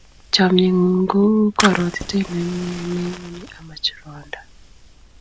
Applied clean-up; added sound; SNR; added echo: none; Fire; 12 dB; none.